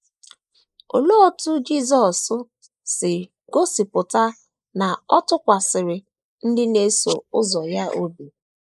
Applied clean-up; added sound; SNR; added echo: neural mask model Resemble Enhance denoiser.